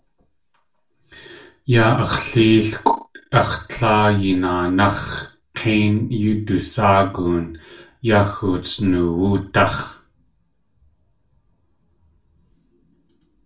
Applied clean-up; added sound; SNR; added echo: none; none; none; reverberation time 0.3 s.